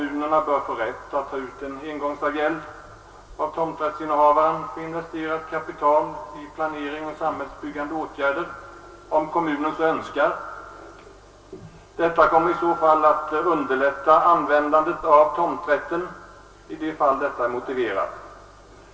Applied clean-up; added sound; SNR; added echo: none; none; none; reverberation time 0.2 s.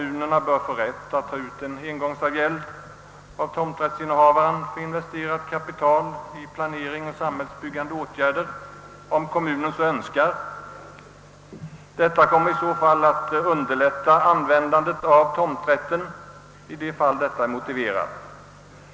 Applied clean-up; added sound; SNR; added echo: none; none; none; none.